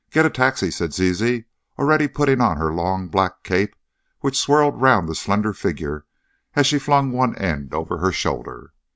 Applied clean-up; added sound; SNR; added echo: none; none; none; none.